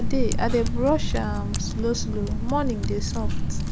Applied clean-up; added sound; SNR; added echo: none; Typing; -3 dB; none.